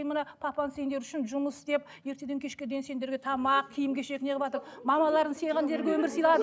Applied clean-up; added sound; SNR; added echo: none; none; none; none.